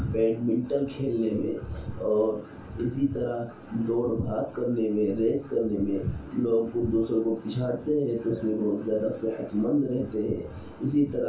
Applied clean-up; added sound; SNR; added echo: none; none; none; reverberation time 0.3 s.